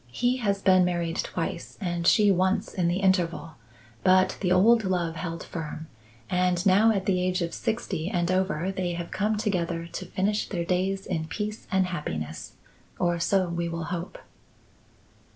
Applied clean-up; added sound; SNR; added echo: none; none; none; none.